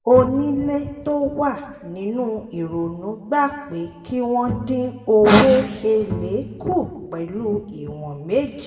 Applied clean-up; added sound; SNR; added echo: none; Bowed string instrument; 13 dB; reverberation time 1.6 s.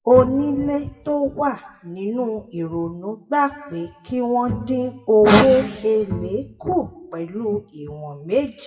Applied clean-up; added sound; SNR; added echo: classical method WPE with log-MMSE.